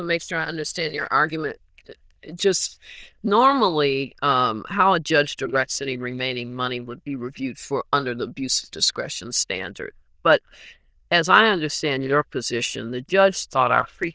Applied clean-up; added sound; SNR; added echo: neural diffusion model UNIVERSE++.